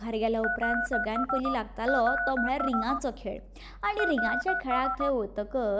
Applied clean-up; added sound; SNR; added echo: none; Telephone; 1 dB; none.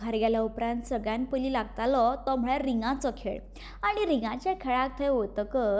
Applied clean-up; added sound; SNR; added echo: none; none; none; none.